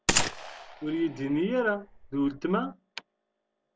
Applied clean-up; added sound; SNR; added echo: none; Gunshot, gunfire; 2 dB; none.